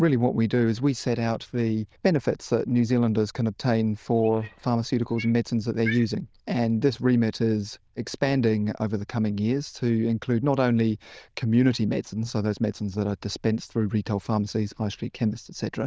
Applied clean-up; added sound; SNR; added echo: neural diffusion model UNIVERSE++.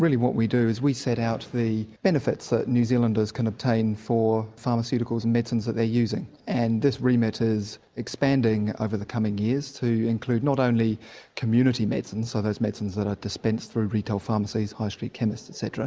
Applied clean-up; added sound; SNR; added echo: none; none; none; none.